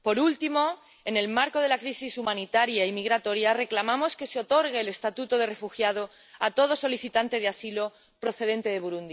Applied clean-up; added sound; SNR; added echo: none; none; none; none.